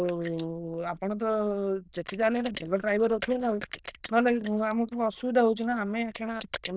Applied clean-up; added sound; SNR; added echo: neural diffusion model UNIVERSE++.